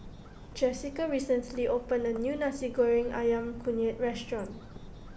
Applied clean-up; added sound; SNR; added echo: none; Bird; 18 dB; none.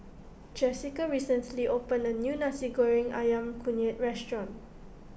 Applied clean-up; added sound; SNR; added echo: none; none; none; none.